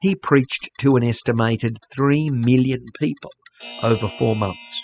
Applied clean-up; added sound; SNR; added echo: classical method spectral subtraction.